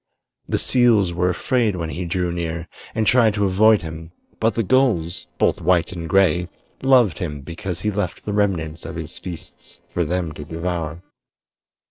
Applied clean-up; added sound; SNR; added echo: neural separator model SepFormer DNS4.